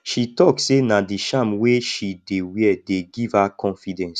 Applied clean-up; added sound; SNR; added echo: none; none; none; none.